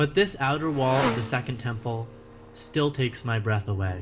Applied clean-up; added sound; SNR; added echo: none; Motorcycle; 10 dB; reverberation time 0.3 s.